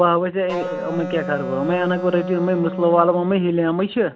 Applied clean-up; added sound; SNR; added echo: none; Wind instrument, woodwind instrument; 9 dB; none.